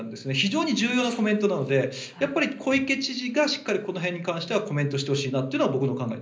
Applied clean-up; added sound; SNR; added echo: none; none; none; reverberation time 0.5 s.